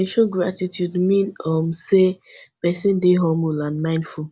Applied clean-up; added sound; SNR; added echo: none; none; none; none.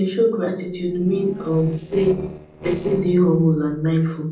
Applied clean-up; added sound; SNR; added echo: neural separator model SepFormer DNS4.